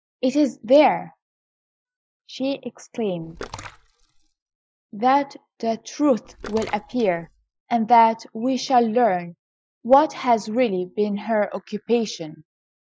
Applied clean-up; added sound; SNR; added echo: classical method Wiener filter.